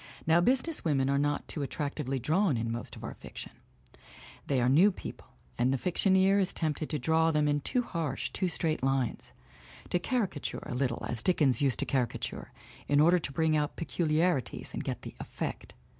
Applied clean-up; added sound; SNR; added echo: none; none; none; none.